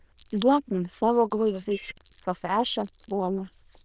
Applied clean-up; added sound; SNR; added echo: neural diffusion model UNIVERSE++.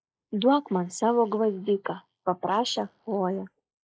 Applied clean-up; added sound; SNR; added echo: neural mask model Resemble Enhance denoiser.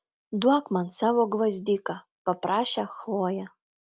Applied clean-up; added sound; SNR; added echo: none; none; none; none.